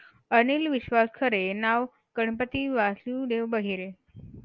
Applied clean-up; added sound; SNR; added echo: none; none; none; none.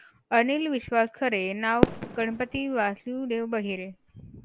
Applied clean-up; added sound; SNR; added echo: none; Fireworks; 3 dB; none.